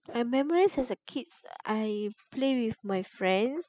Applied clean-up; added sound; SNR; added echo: classical method spectral subtraction.